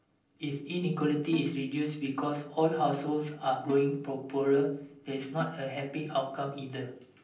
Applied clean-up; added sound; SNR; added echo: neural separator model SepFormer DNS4.